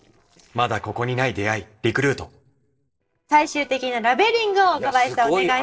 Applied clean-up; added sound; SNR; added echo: neural separator model SepFormer DNS4.